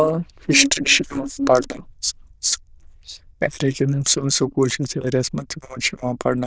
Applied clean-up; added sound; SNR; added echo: neural diffusion model UNIVERSE++.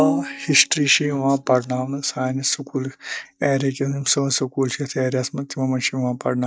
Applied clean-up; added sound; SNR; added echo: neural mask model DeepFilterNet 3.